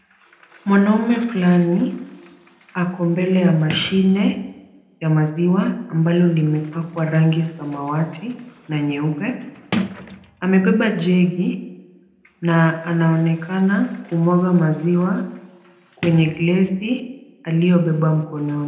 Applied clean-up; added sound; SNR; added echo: none; Sliding door; 18 dB; reverberation time 0.8 s.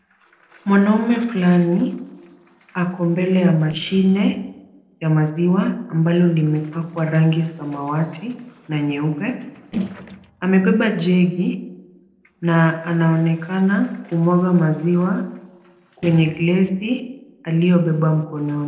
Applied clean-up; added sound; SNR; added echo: neural separator model SepFormer DNS4.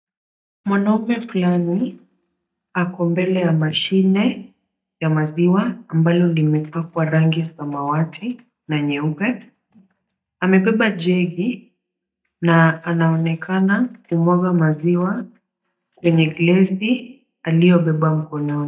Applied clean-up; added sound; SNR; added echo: neural mask model DeepFilterNet 3.